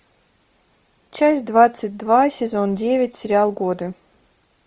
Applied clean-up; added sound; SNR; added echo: none; none; none; none.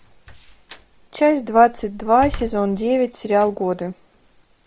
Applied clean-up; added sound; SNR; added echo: none; Slam; 17 dB; none.